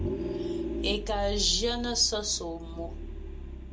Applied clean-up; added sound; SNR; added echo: none; Vehicle; 3 dB; reverberation time 0.2 s.